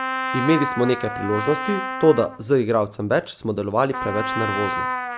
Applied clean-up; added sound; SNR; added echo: none; Trumpet; 6 dB; none.